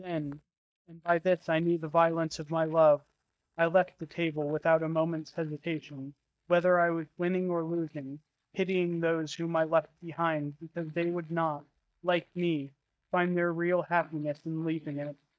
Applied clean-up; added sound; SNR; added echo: neural mask model DeepFilterNet 3.